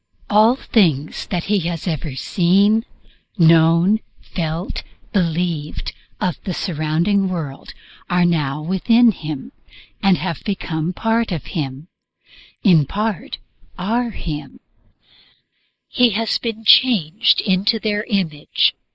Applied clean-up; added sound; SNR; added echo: neural mask model Resemble Enhance denoiser.